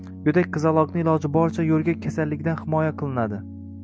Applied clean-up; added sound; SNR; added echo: none; Piano; 12 dB; none.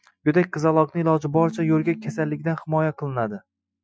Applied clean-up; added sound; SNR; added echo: classical method Wiener filter.